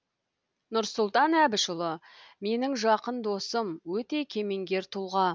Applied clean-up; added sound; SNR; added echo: none; none; none; none.